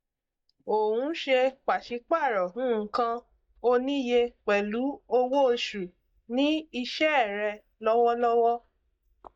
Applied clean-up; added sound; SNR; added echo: neural mask model DeepFilterNet 3.